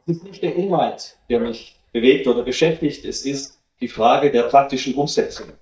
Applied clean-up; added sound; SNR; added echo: neural mask model DeepFilterNet 3.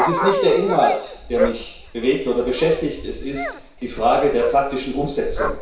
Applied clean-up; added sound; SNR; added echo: none; Dog; 6 dB; reverberation time 0.6 s.